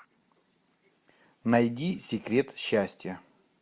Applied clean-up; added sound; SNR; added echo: none; none; none; none.